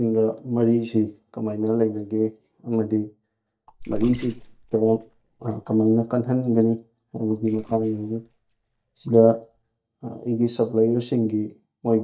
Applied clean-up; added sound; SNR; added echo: neural mask model DeepFilterNet 3.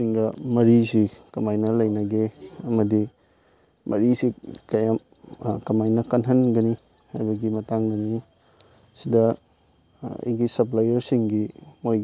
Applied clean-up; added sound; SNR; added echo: none; none; none; none.